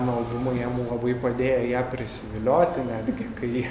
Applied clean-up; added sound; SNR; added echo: none; none; none; none.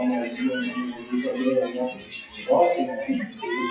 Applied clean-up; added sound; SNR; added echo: classical method WPE with log-MMSE.